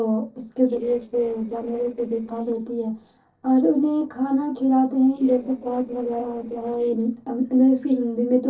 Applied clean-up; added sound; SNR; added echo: neural separator model SepFormer DNS4.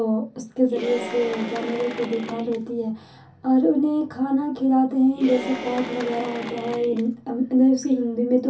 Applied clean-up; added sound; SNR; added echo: none; Applause / Cheering; 12 dB; reverberation time 0.3 s.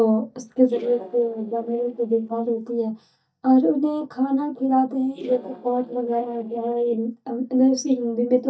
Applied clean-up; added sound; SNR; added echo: neural mask model DeepFilterNet 3.